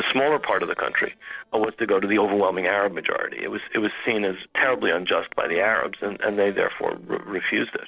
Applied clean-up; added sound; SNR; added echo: neural separator model SepFormer DNS4.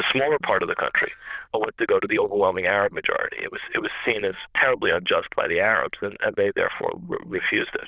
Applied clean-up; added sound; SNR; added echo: neural diffusion model UNIVERSE++.